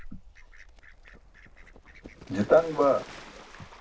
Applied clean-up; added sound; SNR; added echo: none; Fowl; 16 dB; reverberation time 0.4 s.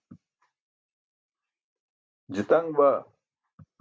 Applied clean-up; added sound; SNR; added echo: none; none; none; none.